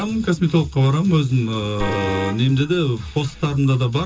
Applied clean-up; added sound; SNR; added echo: none; Vehicle horn, car horn, honking; 12 dB; reverberation time 0.2 s.